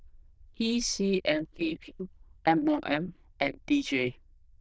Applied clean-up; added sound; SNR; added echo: neural diffusion model UNIVERSE++.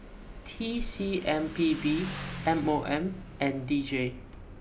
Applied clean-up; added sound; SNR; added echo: none; Breathing + Motorcycle; 11 dB; none.